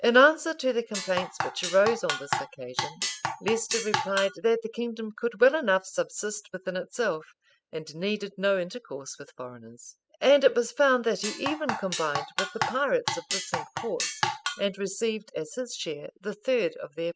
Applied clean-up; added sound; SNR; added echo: classical method spectral subtraction.